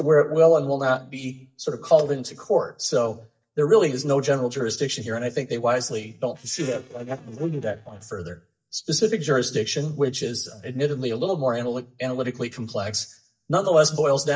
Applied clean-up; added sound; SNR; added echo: neural mask model DeepFilterNet 3.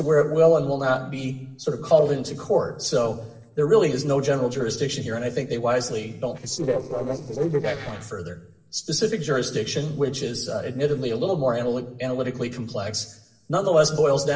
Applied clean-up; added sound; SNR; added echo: neural separator model SepFormer DNS4.